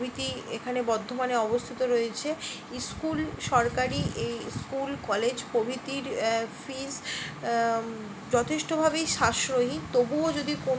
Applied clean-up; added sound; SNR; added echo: none; none; none; none.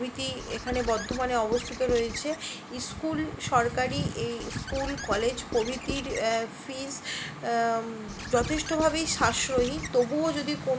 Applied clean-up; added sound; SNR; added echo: none; Squeak / Writing; 10 dB; none.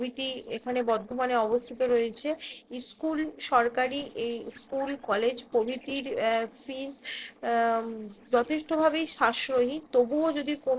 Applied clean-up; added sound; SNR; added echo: neural separator model SepFormer DNS4.